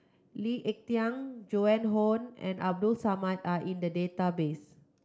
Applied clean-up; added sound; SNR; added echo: none; none; none; none.